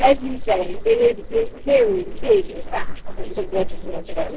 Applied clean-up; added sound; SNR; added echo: neural separator model SepFormer DNS4.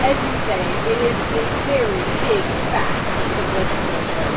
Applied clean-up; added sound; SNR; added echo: none; Water; -1 dB; reverberation time 0.3 s.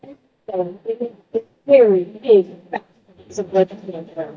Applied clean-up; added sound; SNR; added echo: neural mask model DeepFilterNet 3.